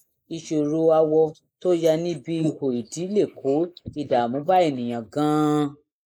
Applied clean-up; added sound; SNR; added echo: neural mask model Resemble Enhance denoiser.